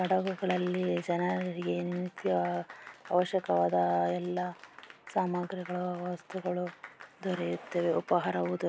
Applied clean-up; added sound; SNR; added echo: none; Applause; 19 dB; none.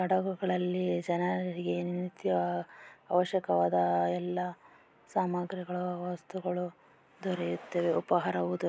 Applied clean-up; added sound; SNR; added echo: none; none; none; none.